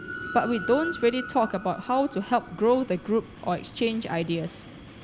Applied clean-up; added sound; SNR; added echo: none; Fire + Train; 13 dB; none.